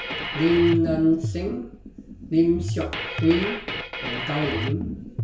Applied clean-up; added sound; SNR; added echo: none; Drum kit; 6 dB; reverberation time 0.4 s.